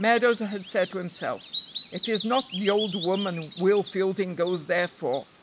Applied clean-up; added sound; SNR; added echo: neural mask model Resemble Enhance denoiser.